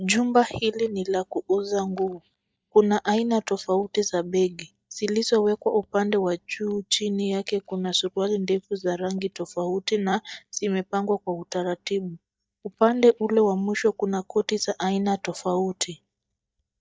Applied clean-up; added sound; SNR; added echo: neural mask model DeepFilterNet 3.